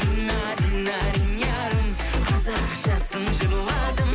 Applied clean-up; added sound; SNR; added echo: none; none; none; none.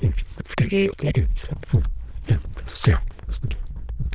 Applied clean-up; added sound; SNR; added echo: neural diffusion model UNIVERSE++.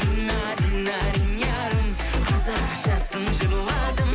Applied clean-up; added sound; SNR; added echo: none; Cheering; 19 dB; none.